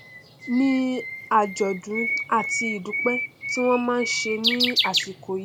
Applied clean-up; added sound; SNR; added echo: none; Bird; 3 dB; none.